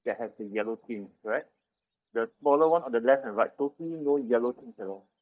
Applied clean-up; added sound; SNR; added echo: neural mask model DeepFilterNet 3.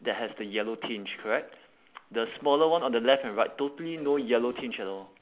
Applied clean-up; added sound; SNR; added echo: none; none; none; none.